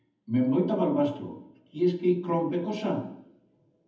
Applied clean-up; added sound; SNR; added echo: none; none; none; reverberation time 0.8 s.